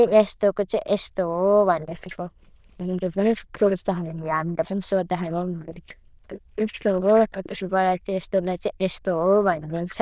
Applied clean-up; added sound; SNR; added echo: neural diffusion model UNIVERSE++.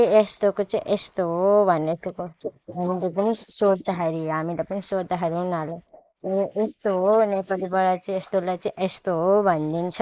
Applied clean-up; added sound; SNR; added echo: neural mask model Resemble Enhance denoiser.